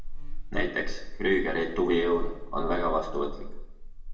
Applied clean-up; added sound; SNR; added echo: none; Buzz; 2 dB; reverberation time 0.8 s.